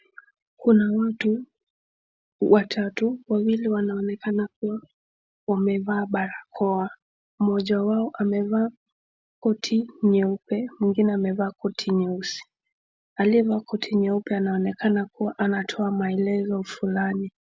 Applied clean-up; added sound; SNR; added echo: none; none; none; none.